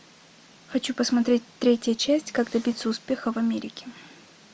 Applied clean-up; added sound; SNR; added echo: none; none; none; none.